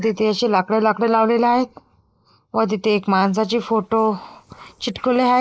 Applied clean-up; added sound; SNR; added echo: neural mask model Resemble Enhance denoiser.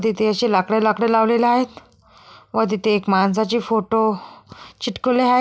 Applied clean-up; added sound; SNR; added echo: none; none; none; none.